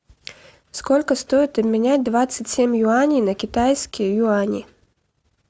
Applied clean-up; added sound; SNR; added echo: none; none; none; none.